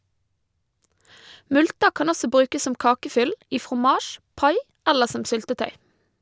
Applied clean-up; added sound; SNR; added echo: none; none; none; none.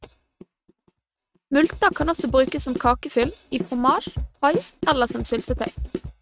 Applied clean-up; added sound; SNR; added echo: neural mask model RNNoise.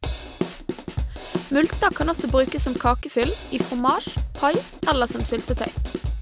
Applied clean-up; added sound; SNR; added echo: none; Drum kit; 3 dB; none.